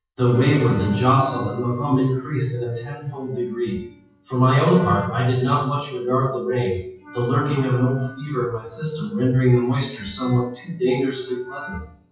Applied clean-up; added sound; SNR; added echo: classical method WPE with log-MMSE.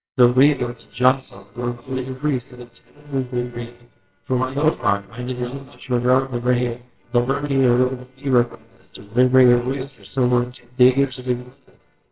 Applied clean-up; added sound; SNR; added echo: neural separator model SepFormer WHAMR!.